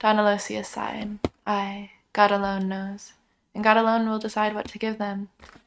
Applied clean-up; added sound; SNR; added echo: neural mask model RNNoise.